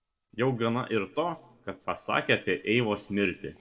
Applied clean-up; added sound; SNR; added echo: neural separator model SepFormer DNS4.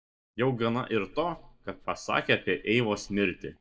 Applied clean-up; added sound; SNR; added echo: neural mask model DeepFilterNet 3.